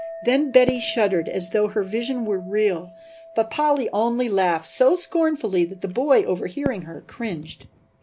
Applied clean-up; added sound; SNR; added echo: none; Fireworks + Chink, clink; 17 dB; none.